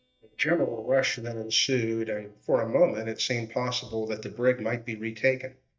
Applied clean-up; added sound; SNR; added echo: neural mask model DeepFilterNet 3.